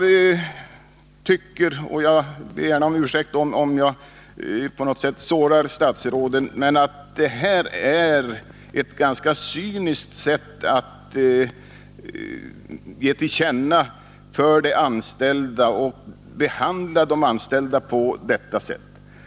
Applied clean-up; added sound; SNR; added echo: none; none; none; none.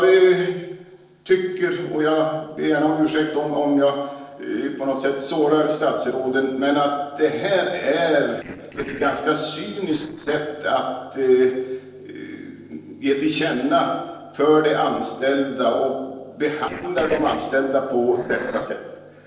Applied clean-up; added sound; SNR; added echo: neural separator model SepFormer DNS4.